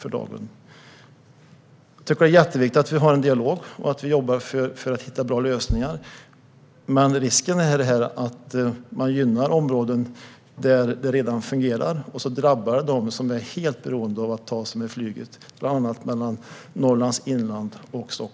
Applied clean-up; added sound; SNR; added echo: none; Bass drum; 12 dB; none.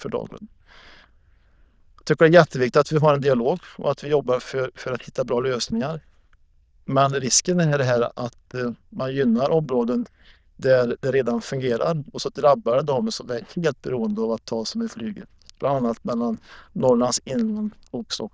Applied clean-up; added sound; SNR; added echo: neural diffusion model UNIVERSE++.